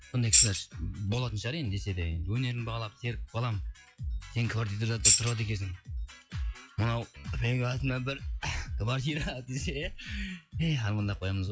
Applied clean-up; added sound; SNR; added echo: classical method log-MMSE.